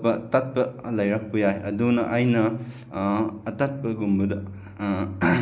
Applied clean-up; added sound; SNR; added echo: none; none; none; none.